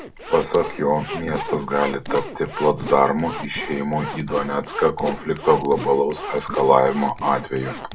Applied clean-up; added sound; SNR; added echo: none; Zipper (clothing); 11 dB; reverberation time 0.2 s.